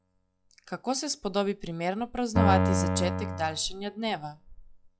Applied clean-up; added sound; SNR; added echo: classical method log-MMSE.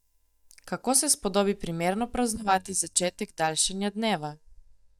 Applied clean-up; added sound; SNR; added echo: neural mask model DeepFilterNet 3.